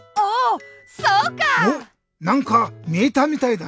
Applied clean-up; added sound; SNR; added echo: none; none; none; none.